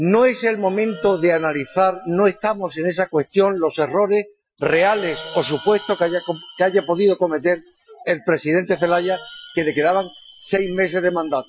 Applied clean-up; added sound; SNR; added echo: classical method Wiener filter.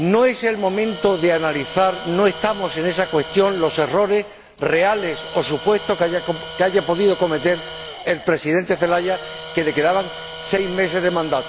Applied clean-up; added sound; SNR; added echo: none; Tools; 14 dB; none.